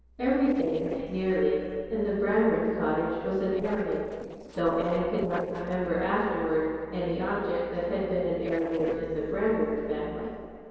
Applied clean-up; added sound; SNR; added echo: neural separator model SepFormer DNS4.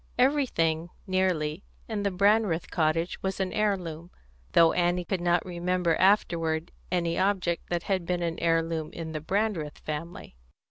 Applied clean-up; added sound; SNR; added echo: none; none; none; none.